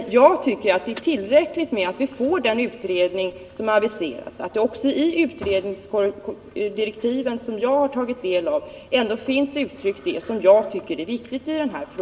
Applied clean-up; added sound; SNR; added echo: none; none; none; reverberation time 1.2 s.